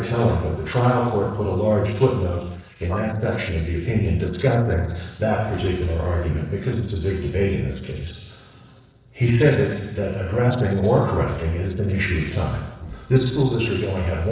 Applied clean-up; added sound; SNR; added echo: neural separator model SepFormer DNS4.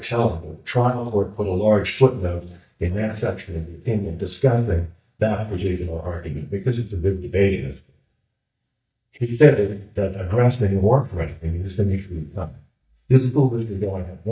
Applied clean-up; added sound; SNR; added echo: neural mask model DeepFilterNet 3.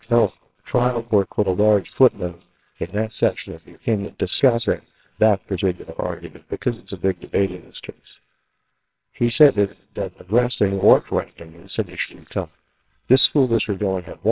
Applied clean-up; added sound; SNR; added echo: neural separator model SepFormer WHAMR!.